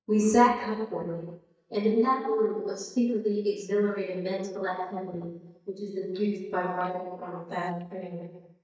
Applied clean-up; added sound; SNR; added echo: neural mask model DeepFilterNet 3.